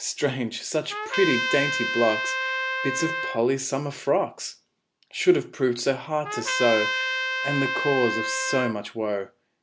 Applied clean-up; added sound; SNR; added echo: none; Trumpet; 2 dB; none.